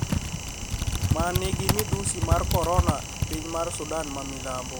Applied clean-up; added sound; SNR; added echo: none; Typing; -4 dB; none.